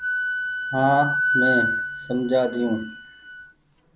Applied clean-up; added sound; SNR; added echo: none; Wind instrument, woodwind instrument; 1 dB; none.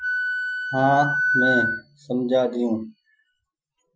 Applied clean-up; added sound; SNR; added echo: classical method Wiener filter.